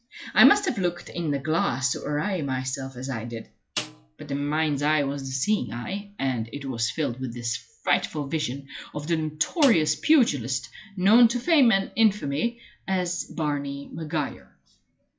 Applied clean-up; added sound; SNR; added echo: classical method log-MMSE.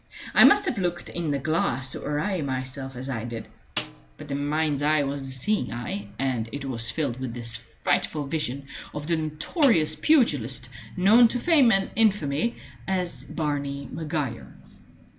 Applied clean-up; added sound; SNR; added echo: none; Snare drum; 13 dB; none.